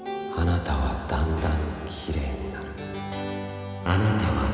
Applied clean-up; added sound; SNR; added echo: none; none; none; none.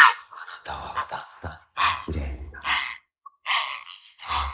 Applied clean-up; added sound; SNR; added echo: neural mask model Resemble Enhance denoiser.